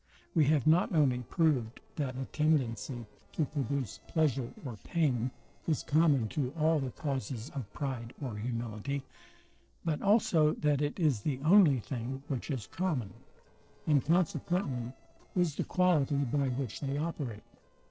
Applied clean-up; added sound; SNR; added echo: neural separator model SepFormer DNS4.